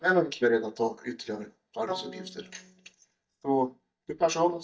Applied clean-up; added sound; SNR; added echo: neural mask model DeepFilterNet 3.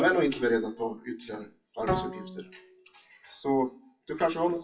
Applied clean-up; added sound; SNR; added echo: classical method WPE with log-MMSE.